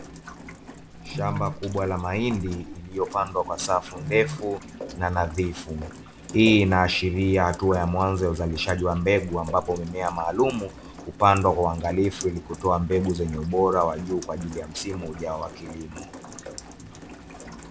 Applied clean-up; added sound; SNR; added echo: none; Rain; 15 dB; none.